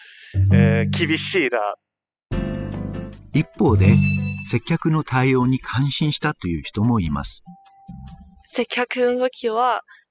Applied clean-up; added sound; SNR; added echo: classical method spectral subtraction.